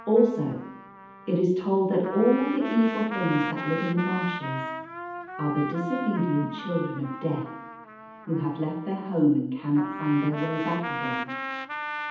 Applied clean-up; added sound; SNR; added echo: none; Trumpet; 9 dB; reverberation time 0.8 s.